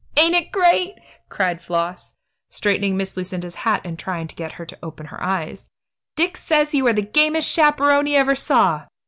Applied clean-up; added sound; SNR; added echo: none; none; none; none.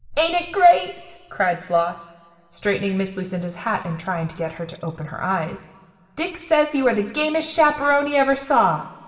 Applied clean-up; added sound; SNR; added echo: none; none; none; reverberation time 2.3 s.